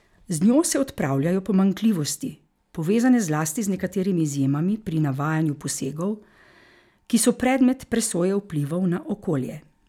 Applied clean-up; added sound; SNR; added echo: none; none; none; none.